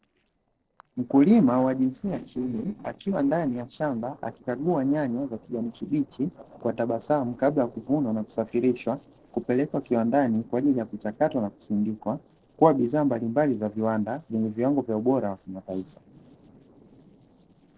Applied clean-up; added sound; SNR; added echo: neural separator model SepFormer DNS4.